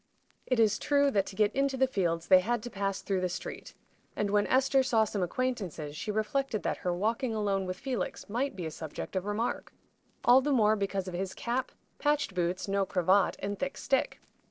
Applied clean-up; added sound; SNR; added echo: neural separator model SepFormer DNS4.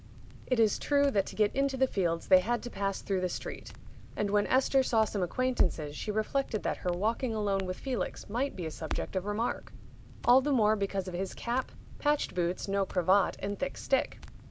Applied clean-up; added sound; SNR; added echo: none; Crackle + Boat, Water vehicle; 9 dB; none.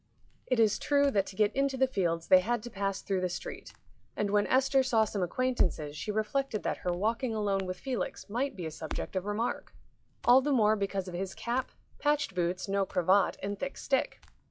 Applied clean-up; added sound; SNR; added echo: classical method log-MMSE.